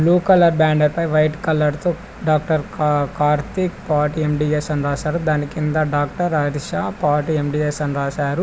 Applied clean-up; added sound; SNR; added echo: none; none; none; none.